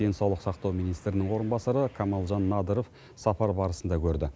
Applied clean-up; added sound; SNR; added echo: none; none; none; none.